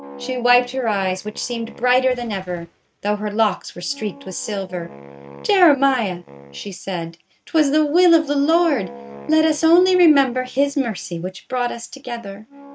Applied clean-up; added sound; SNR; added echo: neural mask model RNNoise.